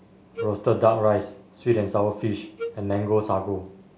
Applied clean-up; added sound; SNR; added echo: none; Wind instrument, woodwind instrument; 11 dB; none.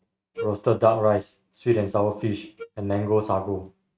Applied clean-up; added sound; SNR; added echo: neural mask model RNNoise.